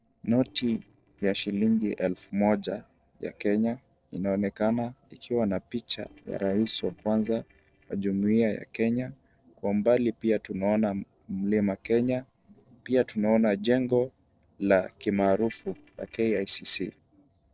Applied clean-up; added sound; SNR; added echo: neural separator model SepFormer DNS4.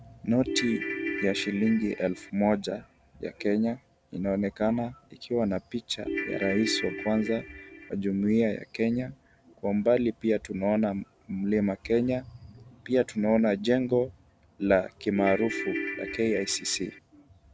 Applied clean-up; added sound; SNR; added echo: none; Ringtone / Keyboard (musical); 6 dB; none.